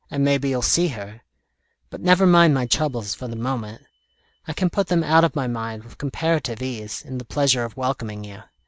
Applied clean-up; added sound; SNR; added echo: none; none; none; none.